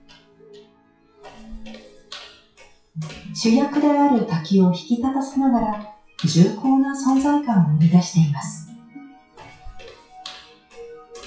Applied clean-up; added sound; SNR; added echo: classical method WPE with log-MMSE.